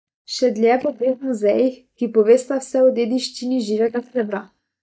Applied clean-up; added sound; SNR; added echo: neural mask model DeepFilterNet 3.